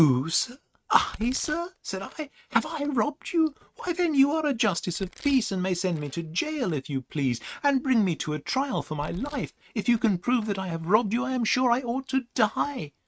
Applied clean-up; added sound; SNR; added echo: neural mask model RNNoise.